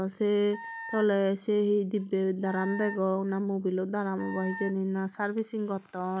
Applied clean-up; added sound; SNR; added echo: none; Wind instrument, woodwind instrument; 13 dB; none.